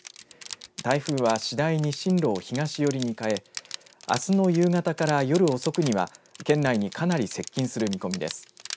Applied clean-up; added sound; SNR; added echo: none; Crushing; 16 dB; none.